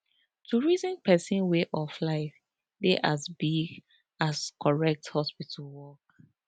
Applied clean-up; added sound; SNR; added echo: none; none; none; none.